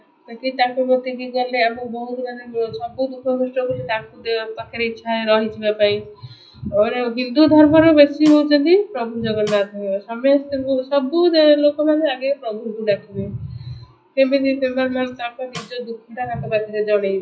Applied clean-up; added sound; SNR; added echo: classical method WPE with log-MMSE.